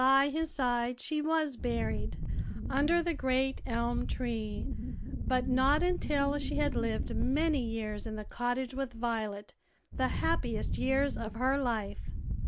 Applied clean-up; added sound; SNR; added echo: none; Wind; 3 dB; none.